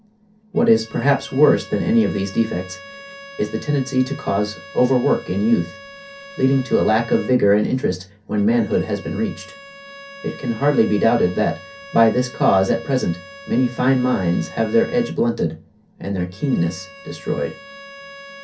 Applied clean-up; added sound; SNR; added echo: none; Bowed string instrument; 19 dB; reverberation time 0.3 s.